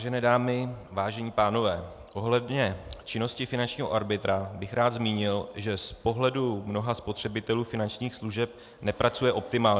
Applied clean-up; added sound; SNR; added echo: none; none; none; none.